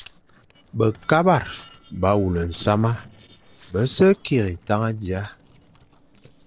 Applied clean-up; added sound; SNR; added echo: neural separator model SepFormer DNS4.